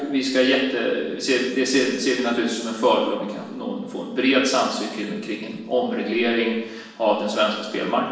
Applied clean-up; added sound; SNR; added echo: none; none; none; reverberation time 0.9 s.